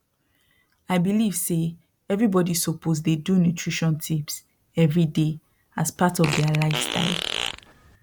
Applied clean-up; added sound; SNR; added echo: none; Fart; 6 dB; none.